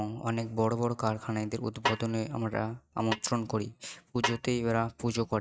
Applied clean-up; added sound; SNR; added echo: neural mask model RNNoise.